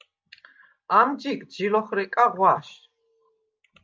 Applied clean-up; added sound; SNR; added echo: none; none; none; none.